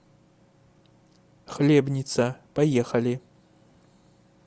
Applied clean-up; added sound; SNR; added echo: none; none; none; none.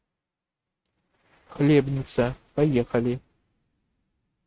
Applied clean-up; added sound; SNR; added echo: neural mask model RNNoise.